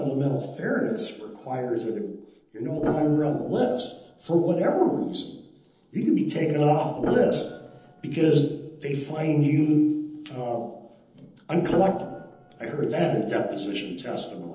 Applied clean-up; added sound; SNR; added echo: neural separator model SepFormer DNS4.